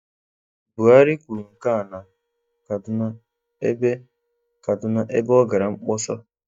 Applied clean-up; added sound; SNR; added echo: neural mask model DeepFilterNet 3.